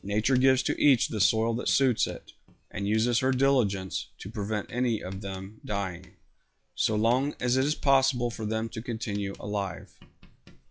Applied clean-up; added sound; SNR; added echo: classical method log-MMSE.